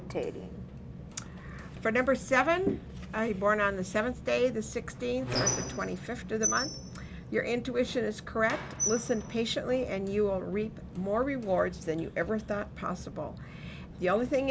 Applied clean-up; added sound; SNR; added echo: none; Squeak; 11 dB; none.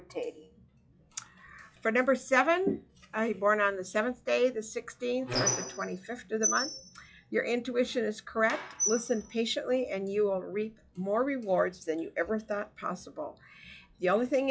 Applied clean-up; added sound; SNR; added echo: classical method log-MMSE.